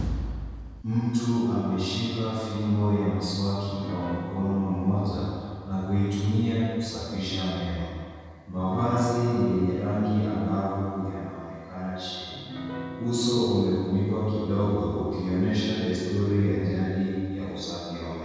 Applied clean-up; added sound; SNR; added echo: none; Piano; 14 dB; reverberation time 2.1 s.